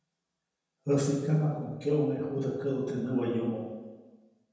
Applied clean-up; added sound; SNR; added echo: none; none; none; reverberation time 1.1 s.